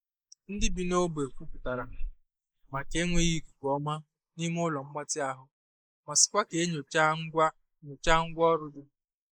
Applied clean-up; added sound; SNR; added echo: neural mask model Resemble Enhance denoiser.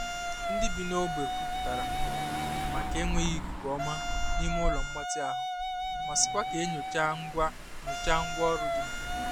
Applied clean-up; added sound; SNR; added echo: none; Wind instrument, woodwind instrument + Engine / Car; -3 dB; none.